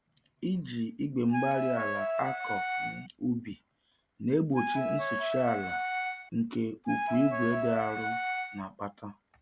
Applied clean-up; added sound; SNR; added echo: none; Wind instrument, woodwind instrument; 0 dB; none.